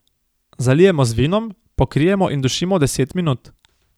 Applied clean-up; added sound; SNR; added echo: none; none; none; none.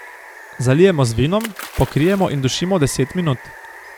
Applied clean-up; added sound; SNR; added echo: none; Water + Splash, splatter; 18 dB; none.